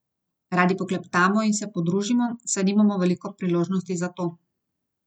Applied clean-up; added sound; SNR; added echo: none; none; none; none.